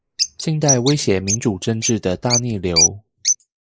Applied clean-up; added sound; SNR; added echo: neural mask model Resemble Enhance denoiser.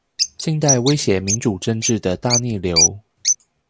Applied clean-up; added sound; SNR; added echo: none; Bird; 1 dB; none.